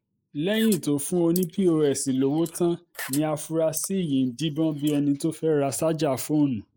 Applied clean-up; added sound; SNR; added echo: neural mask model Resemble Enhance denoiser.